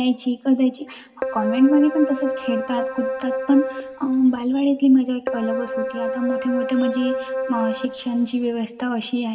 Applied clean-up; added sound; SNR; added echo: none; Keyboard (musical); 5 dB; reverberation time 1.4 s.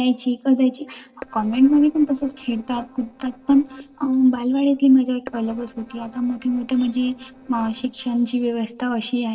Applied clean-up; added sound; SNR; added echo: neural separator model SepFormer DNS4.